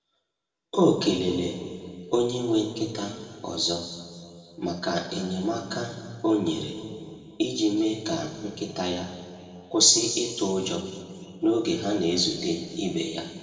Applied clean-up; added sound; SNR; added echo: none; none; none; reverberation time 2.0 s.